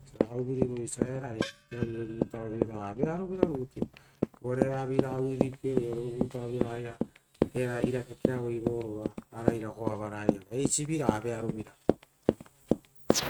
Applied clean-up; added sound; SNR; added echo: neural mask model RNNoise.